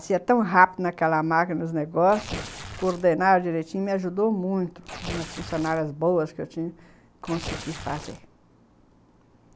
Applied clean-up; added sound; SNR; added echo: none; Tearing; 13 dB; none.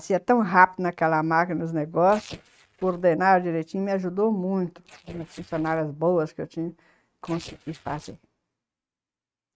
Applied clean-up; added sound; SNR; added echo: neural mask model RNNoise.